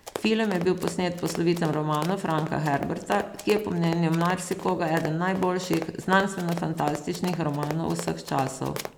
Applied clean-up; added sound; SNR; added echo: none; Run; 12 dB; none.